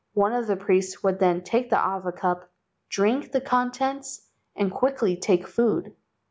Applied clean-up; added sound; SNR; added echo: none; none; none; none.